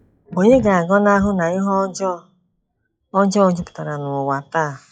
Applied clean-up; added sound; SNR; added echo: classical method log-MMSE.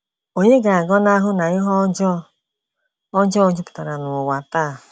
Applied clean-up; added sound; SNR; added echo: none; none; none; none.